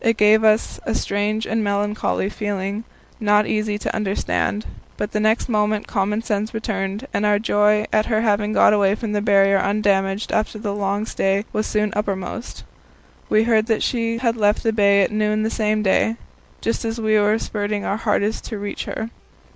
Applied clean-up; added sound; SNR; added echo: none; none; none; none.